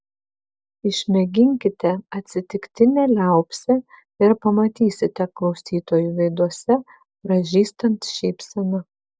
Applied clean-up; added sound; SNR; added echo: none; none; none; none.